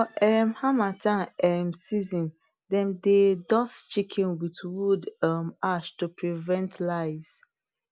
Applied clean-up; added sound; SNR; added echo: none; none; none; none.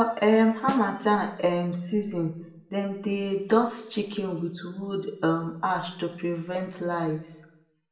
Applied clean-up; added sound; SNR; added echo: none; Snare drum; 12 dB; reverberation time 0.7 s.